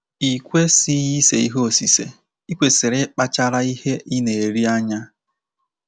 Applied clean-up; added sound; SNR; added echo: none; none; none; none.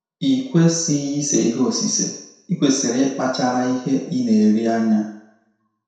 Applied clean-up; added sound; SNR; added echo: none; none; none; reverberation time 0.7 s.